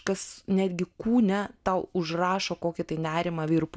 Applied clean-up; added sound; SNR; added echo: none; none; none; none.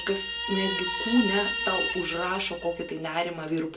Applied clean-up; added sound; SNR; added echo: none; Guitar; 4 dB; reverberation time 0.2 s.